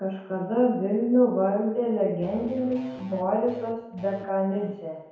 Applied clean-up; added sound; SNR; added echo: none; Electric guitar / Bass guitar; 19 dB; reverberation time 1.0 s.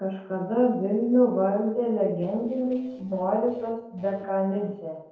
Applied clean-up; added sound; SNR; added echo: neural separator model SepFormer DNS4.